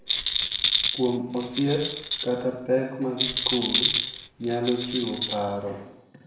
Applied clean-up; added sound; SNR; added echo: none; Rattle; -3 dB; reverberation time 0.7 s.